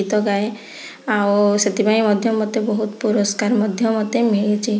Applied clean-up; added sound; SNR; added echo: none; none; none; none.